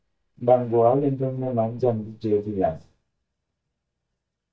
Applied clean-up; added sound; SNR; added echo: neural mask model DeepFilterNet 3.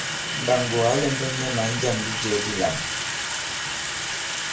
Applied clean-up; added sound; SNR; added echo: none; Sink (filling or washing) / Water tap, faucet; 1 dB; reverberation time 0.4 s.